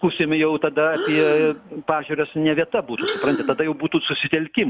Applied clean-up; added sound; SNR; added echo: none; Cutlery, silverware + Breathing; 10 dB; none.